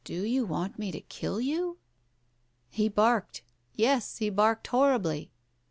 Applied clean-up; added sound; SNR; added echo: none; none; none; none.